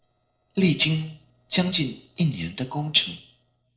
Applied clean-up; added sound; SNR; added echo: neural separator model SepFormer DNS4.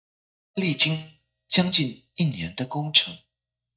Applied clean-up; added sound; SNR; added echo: neural mask model DeepFilterNet 3.